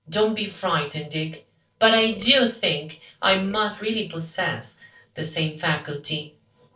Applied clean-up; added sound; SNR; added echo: neural separator model SepFormer DNS4.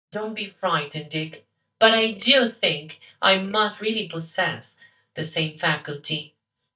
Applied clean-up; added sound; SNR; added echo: neural mask model DeepFilterNet 3.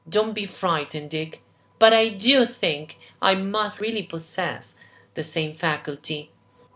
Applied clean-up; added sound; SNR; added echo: none; none; none; none.